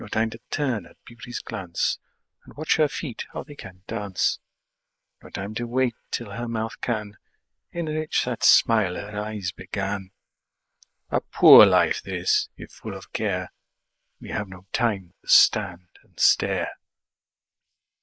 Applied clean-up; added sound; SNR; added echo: neural mask model Resemble Enhance denoiser.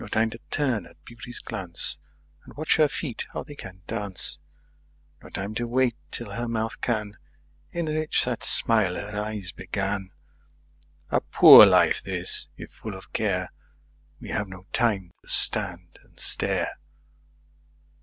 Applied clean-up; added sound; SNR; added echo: none; none; none; none.